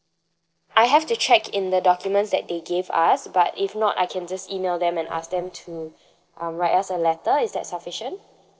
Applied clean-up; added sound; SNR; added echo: neural separator model SepFormer DNS4.